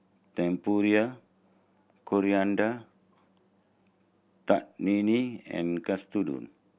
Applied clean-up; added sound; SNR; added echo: none; none; none; none.